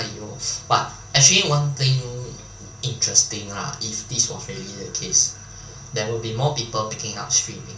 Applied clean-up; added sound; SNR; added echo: none; none; none; reverberation time 0.2 s.